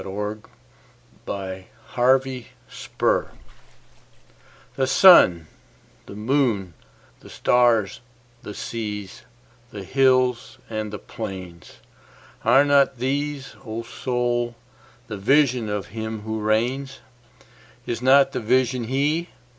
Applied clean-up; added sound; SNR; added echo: none; Bathtub (filling or washing) / Water / Splash, splatter; 20 dB; none.